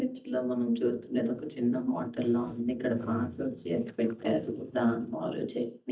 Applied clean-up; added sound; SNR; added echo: neural mask model DeepFilterNet 3.